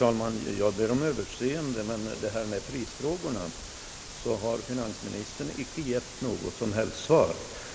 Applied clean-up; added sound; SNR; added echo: none; none; none; none.